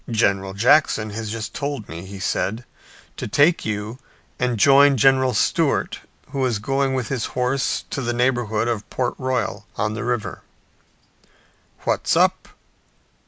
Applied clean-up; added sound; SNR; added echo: none; none; none; none.